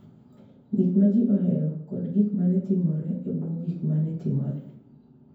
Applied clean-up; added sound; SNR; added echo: none; none; none; reverberation time 0.9 s.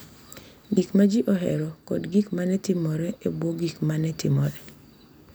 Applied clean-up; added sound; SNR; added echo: none; none; none; none.